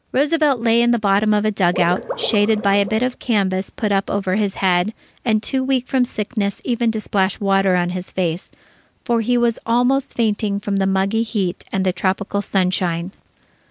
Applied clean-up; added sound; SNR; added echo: none; Water / Liquid; 9 dB; none.